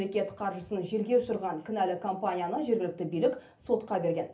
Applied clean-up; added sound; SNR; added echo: none; none; none; reverberation time 0.3 s.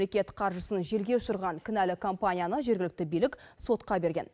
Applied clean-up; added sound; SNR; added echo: none; none; none; none.